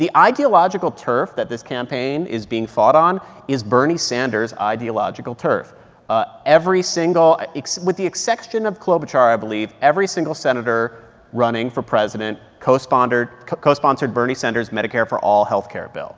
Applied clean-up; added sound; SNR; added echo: none; none; none; none.